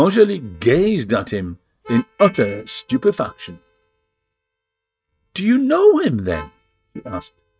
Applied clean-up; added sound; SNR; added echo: neural mask model RNNoise.